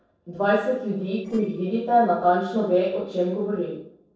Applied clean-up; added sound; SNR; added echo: neural separator model SepFormer DNS4.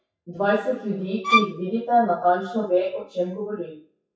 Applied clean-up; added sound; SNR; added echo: classical method WPE with log-MMSE.